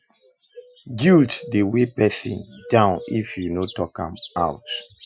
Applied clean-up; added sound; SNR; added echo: classical method Wiener filter.